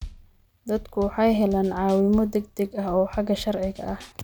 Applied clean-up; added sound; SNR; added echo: none; Bass drum / Snare drum / Drum kit; 17 dB; none.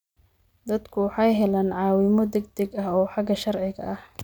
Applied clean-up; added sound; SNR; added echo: none; none; none; none.